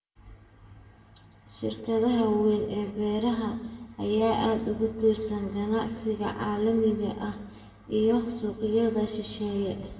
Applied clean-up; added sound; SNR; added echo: none; none; none; reverberation time 1.2 s.